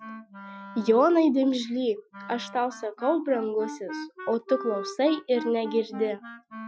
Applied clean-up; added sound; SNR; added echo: classical method Wiener filter.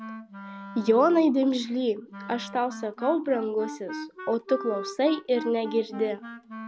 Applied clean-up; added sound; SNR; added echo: none; Wind instrument, woodwind instrument; 13 dB; none.